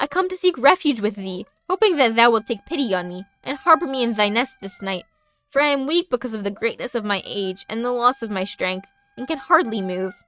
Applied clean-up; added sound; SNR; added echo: neural mask model RNNoise.